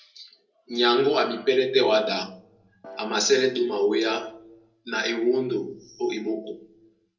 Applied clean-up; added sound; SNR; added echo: none; Piano; 16 dB; reverberation time 0.2 s.